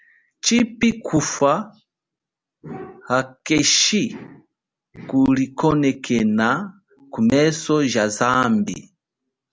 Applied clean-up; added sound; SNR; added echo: none; none; none; none.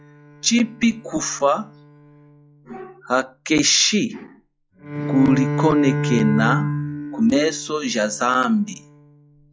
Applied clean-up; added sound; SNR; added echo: classical method log-MMSE.